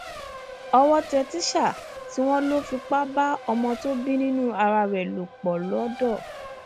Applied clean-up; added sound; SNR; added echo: none; Race car, auto racing; 14 dB; none.